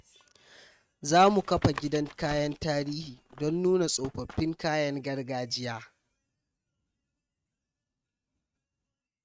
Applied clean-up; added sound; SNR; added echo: neural mask model RNNoise.